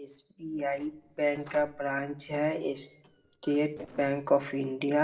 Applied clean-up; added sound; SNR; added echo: neural separator model SepFormer DNS4.